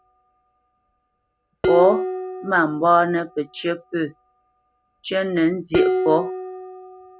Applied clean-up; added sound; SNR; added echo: none; Dishes, pots, and pans; 5 dB; none.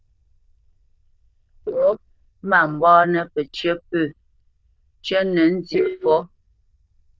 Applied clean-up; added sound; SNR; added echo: neural diffusion model UNIVERSE++.